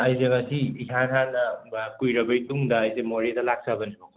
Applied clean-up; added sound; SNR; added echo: none; none; none; none.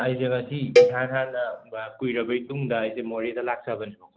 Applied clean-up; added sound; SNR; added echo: none; Cowbell; -4 dB; none.